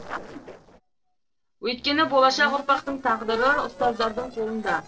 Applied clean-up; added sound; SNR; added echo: neural separator model SepFormer DNS4.